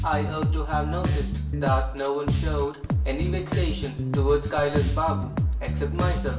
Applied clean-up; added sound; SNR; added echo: none; Bass guitar; -3 dB; reverberation time 0.8 s.